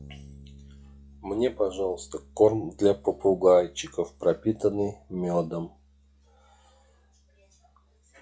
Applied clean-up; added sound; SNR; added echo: classical method log-MMSE.